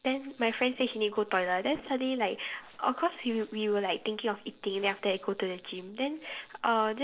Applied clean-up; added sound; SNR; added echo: neural separator model SepFormer DNS4.